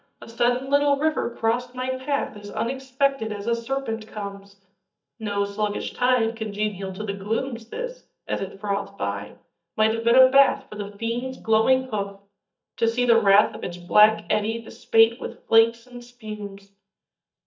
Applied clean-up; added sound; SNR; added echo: neural mask model DeepFilterNet 3.